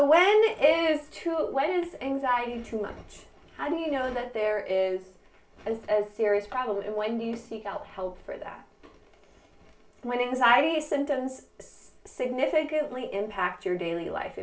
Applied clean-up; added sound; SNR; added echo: none; none; none; reverberation time 0.3 s.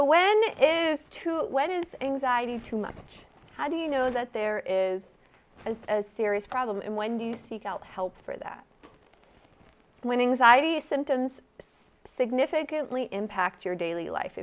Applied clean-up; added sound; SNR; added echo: none; none; none; none.